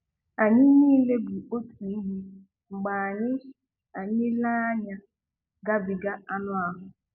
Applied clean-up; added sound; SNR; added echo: none; none; none; none.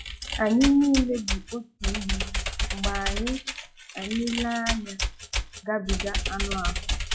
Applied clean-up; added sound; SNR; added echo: classical method log-MMSE.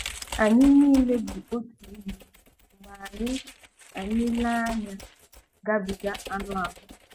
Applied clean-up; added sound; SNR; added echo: neural mask model RNNoise.